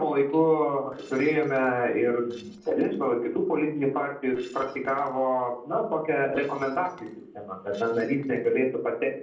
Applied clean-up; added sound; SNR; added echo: neural separator model SepFormer DNS4.